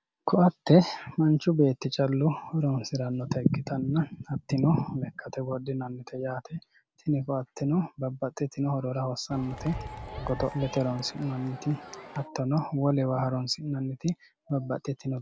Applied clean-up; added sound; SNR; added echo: none; Crowd; 12 dB; none.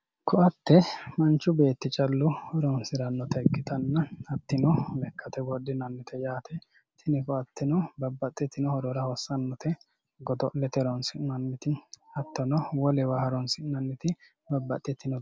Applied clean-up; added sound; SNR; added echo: none; none; none; none.